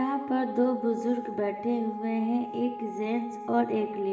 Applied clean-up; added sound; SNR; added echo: none; Wind instrument, woodwind instrument; 10 dB; reverberation time 2.7 s.